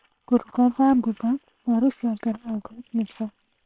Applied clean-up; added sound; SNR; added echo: neural separator model SepFormer WHAM!.